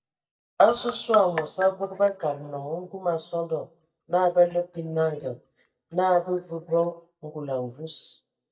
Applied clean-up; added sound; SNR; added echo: neural mask model DeepFilterNet 3.